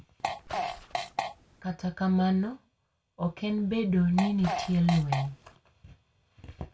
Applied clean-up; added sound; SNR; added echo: none; Fart; 5 dB; reverberation time 0.2 s.